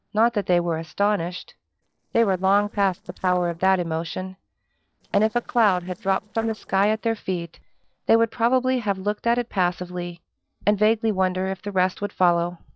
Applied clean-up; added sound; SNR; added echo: neural separator model SepFormer DNS4.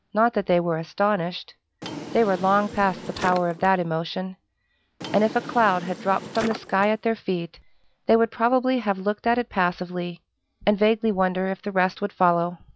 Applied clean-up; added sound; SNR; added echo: none; Drawer open or close; 13 dB; none.